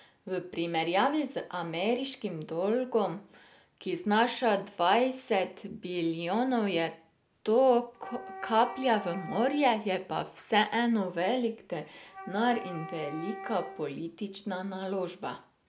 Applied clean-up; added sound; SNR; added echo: none; Wind instrument, woodwind instrument; 14 dB; none.